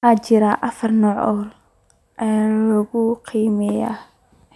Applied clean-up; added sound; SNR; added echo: none; none; none; none.